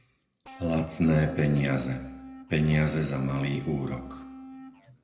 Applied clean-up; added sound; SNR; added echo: none; Electric guitar / Bass guitar; 16 dB; reverberation time 0.8 s.